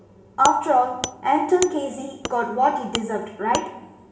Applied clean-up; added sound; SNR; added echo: none; Wood; 12 dB; reverberation time 1.6 s.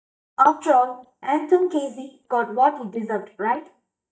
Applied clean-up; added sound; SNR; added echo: neural mask model DeepFilterNet 3.